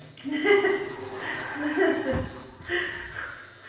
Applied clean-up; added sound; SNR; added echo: none; Vehicle; 11 dB; reverberation time 0.9 s.